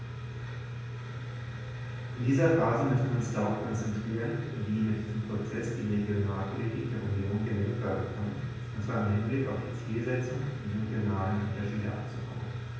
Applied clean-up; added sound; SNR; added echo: none; none; none; reverberation time 0.8 s.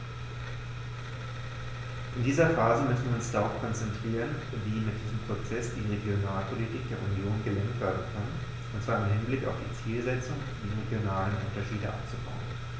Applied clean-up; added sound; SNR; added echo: none; none; none; none.